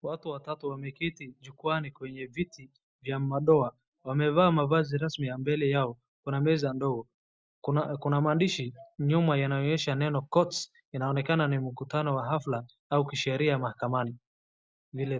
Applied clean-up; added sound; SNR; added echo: none; none; none; none.